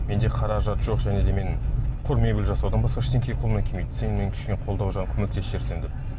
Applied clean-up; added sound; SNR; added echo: none; none; none; none.